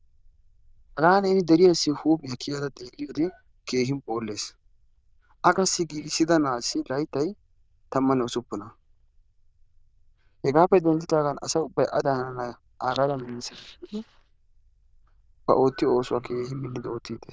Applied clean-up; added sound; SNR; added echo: neural diffusion model UNIVERSE++.